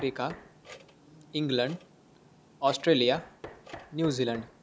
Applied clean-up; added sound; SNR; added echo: none; Clock + Knock; 18 dB; none.